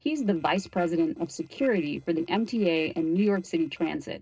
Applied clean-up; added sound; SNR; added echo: neural separator model SepFormer DNS4.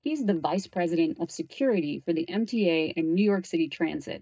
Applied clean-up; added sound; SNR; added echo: neural mask model DeepFilterNet 3.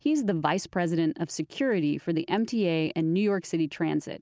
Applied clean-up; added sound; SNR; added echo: none; none; none; none.